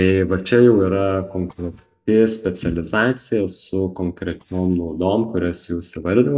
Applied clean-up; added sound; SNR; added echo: neural mask model DeepFilterNet 3.